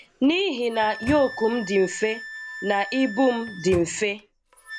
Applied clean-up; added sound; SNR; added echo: none; Microwave oven + Wind instrument, woodwind instrument; 13 dB; none.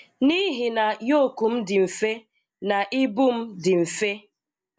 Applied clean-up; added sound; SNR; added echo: none; none; none; none.